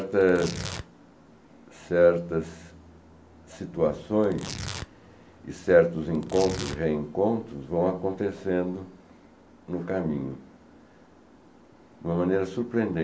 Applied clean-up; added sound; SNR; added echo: none; Tearing; 13 dB; none.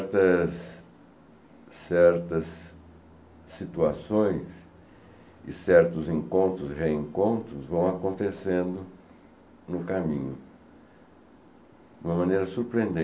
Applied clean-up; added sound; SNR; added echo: none; none; none; none.